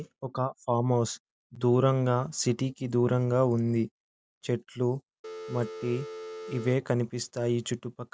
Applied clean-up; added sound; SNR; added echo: none; Telephone; 11 dB; none.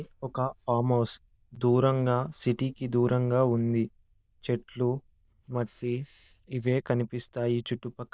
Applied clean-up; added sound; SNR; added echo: neural diffusion model UNIVERSE++.